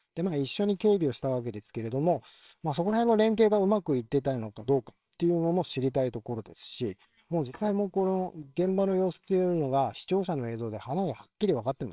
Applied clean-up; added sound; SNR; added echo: neural separator model SepFormer WHAMR!.